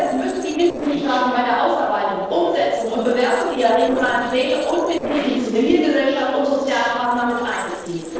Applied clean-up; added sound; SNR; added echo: neural separator model SepFormer DNS4.